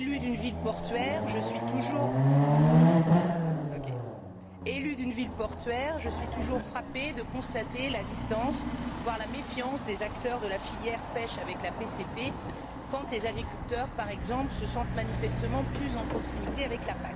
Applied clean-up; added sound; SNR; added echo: none; Chatter / Car passing by / Motorcycle / Traffic noise, roadway noise / Accelerating, revving, vroom; -4 dB; none.